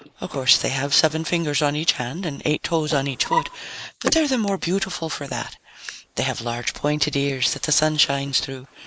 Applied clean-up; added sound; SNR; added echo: neural mask model Resemble Enhance denoiser.